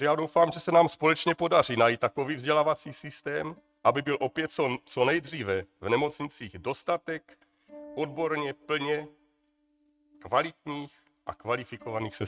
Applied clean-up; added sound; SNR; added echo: neural mask model RNNoise.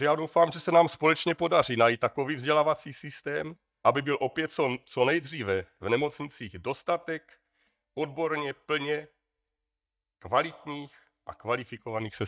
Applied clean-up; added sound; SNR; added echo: neural mask model DeepFilterNet 3.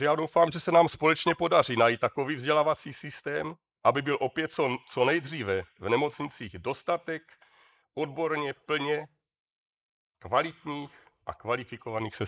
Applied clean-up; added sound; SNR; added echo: neural mask model Resemble Enhance denoiser.